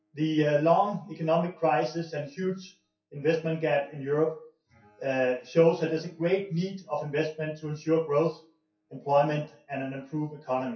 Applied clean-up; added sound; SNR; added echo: classical method WPE with log-MMSE.